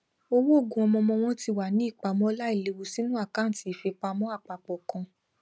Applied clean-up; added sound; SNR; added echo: none; none; none; none.